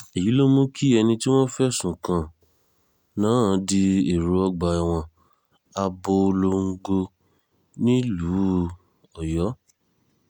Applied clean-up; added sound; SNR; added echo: none; none; none; none.